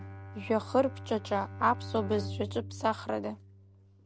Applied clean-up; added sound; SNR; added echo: none; Bowed string instrument; 10 dB; none.